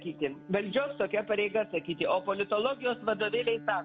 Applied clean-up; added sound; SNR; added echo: none; Bowed string instrument; 18 dB; none.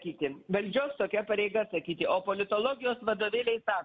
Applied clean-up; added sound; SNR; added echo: none; none; none; none.